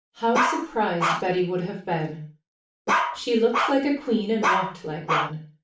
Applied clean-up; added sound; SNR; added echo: none; Bark; 0 dB; reverberation time 0.4 s.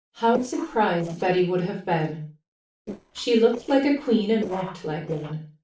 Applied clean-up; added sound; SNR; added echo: neural separator model SepFormer DNS4.